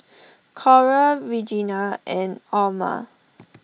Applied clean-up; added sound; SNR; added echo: none; none; none; none.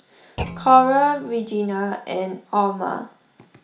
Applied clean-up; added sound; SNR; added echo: none; Thump, thud; 16 dB; reverberation time 0.4 s.